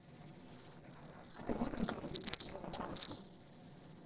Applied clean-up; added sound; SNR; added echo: neural separator model SepFormer DNS4.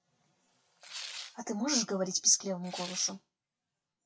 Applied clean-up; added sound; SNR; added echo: classical method WPE with log-MMSE.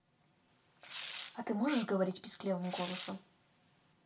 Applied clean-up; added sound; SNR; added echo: none; Tearing; 13 dB; reverberation time 0.2 s.